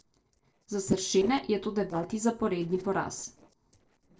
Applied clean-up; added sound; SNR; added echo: neural separator model SepFormer DNS4.